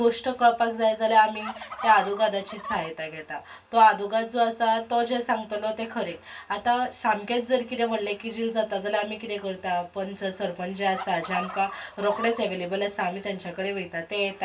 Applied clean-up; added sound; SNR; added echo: none; Fowl; 13 dB; reverberation time 0.1 s.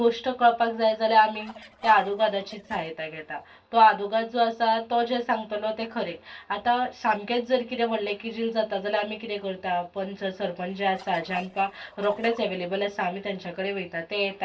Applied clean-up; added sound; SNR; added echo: neural separator model SepFormer DNS4.